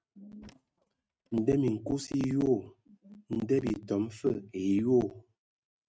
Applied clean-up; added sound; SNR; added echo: neural mask model RNNoise.